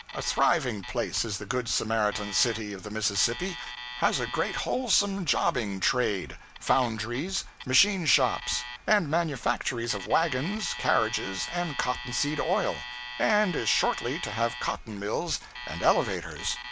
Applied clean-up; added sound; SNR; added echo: none; Alarm; 13 dB; none.